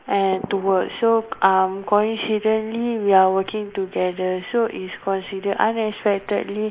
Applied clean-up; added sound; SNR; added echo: neural mask model Resemble Enhance denoiser.